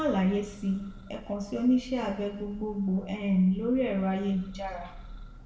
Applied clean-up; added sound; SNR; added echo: none; Church bell; 18 dB; reverberation time 0.9 s.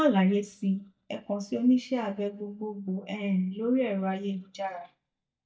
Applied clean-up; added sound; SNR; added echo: neural mask model DeepFilterNet 3.